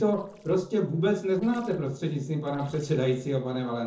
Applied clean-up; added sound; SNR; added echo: neural separator model SepFormer DNS4.